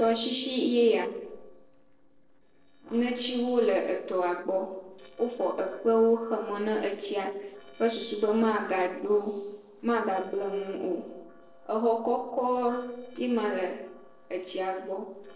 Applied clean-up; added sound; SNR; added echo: neural separator model SepFormer DNS4.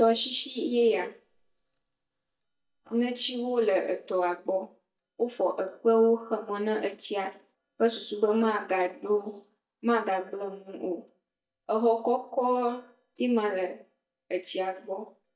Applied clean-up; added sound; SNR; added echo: neural mask model DeepFilterNet 3.